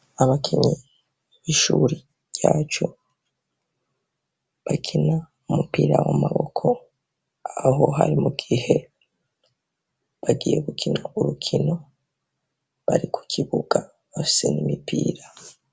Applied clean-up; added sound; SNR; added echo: none; none; none; none.